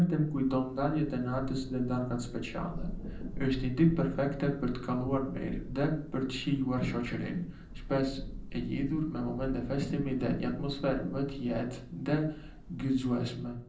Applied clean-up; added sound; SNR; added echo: none; Thunder / Rain; 10 dB; reverberation time 0.6 s.